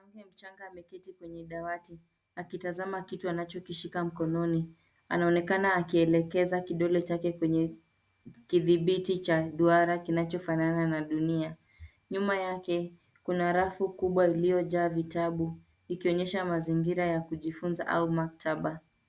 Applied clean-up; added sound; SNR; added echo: none; none; none; none.